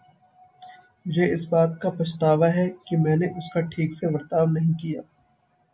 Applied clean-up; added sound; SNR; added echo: none; none; none; none.